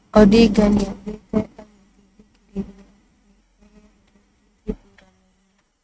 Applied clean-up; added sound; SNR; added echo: neural mask model RNNoise.